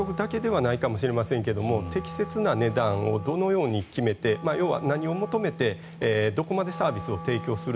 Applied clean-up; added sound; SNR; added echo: none; Wind instrument, woodwind instrument; 13 dB; none.